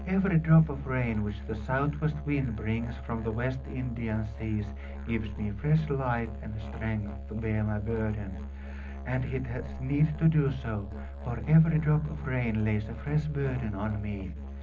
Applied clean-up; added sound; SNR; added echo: none; Musical instrument; 9 dB; reverberation time 0.4 s.